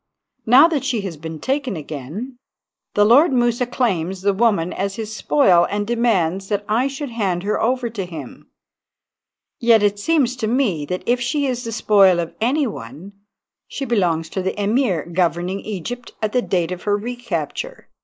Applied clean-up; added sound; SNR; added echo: neural mask model Resemble Enhance denoiser.